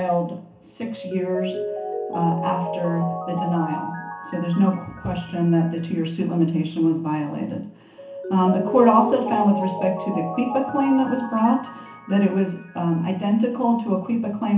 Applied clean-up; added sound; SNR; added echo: none; Mallet percussion; 9 dB; reverberation time 0.8 s.